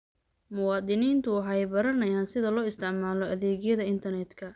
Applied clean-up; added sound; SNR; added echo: none; none; none; none.